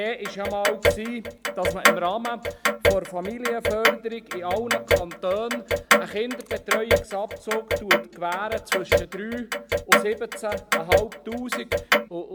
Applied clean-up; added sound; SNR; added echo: none; Clock; -5 dB; none.